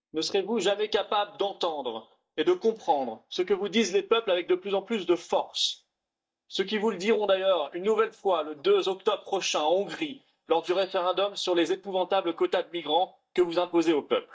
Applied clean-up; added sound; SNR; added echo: neural mask model DeepFilterNet 3.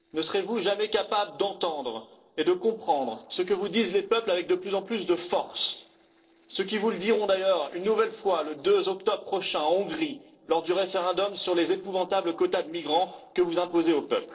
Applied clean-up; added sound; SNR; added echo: neural separator model SepFormer DNS4.